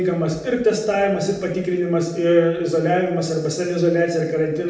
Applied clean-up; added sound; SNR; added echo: none; none; none; reverberation time 0.8 s.